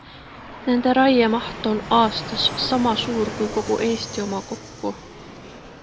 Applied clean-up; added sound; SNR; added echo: none; Fixed-wing aircraft, airplane; 11 dB; none.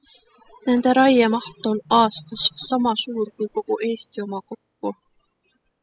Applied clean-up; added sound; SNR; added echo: classical method spectral subtraction.